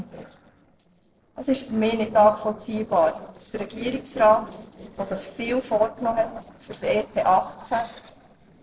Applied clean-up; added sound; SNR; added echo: neural separator model SepFormer DNS4.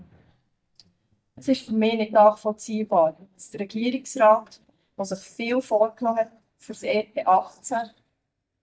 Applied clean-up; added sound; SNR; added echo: neural mask model DeepFilterNet 3.